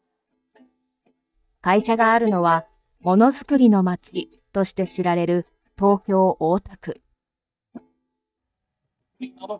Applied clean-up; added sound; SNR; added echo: neural mask model DeepFilterNet 3.